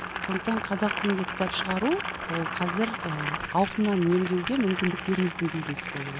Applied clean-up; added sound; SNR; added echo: none; Boiling; 5 dB; none.